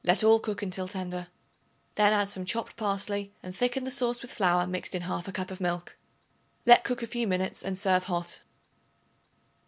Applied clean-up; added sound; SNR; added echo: none; none; none; none.